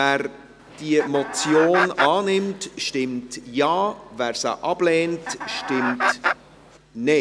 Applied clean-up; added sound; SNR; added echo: none; Chicken, rooster; 4 dB; none.